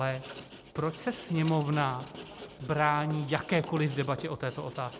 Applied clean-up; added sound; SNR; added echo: none; Writing; 16 dB; none.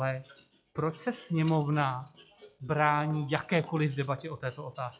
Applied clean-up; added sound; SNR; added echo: classical method log-MMSE.